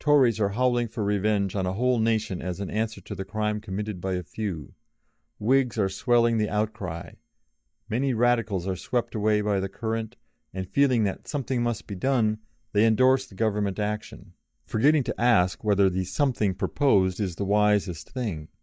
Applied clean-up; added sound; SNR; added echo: neural mask model DeepFilterNet 3.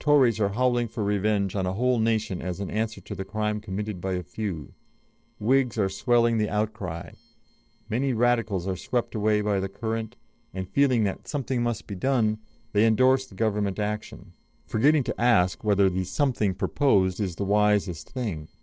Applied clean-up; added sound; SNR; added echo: neural separator model SepFormer DNS4.